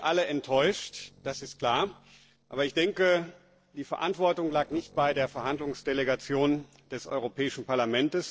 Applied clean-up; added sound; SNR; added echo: neural separator model SepFormer DNS4.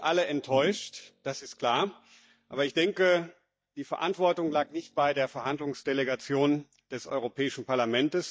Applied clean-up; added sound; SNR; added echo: neural mask model DeepFilterNet 3.